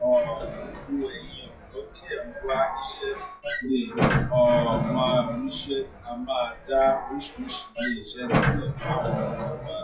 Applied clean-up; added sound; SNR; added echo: classical method WPE with log-MMSE.